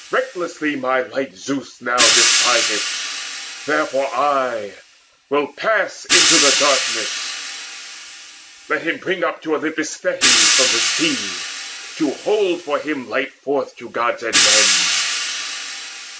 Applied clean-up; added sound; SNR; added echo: none; Hi-hat; -2 dB; none.